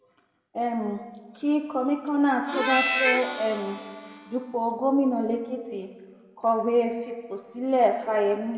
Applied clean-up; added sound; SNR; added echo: none; Harmonica; 3 dB; reverberation time 1.6 s.